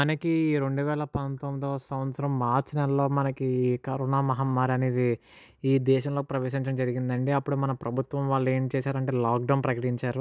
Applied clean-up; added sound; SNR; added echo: none; none; none; none.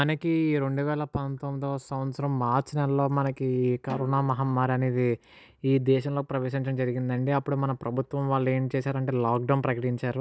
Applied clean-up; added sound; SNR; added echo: none; Snare drum; 19 dB; none.